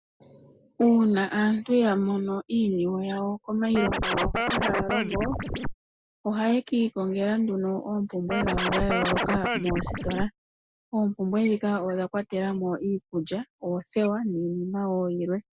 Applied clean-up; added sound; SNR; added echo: none; Scratching (performance technique); 1 dB; none.